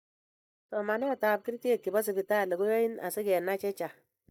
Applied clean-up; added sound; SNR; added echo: neural mask model DeepFilterNet 3.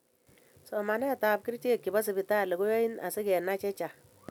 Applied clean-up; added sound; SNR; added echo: none; none; none; none.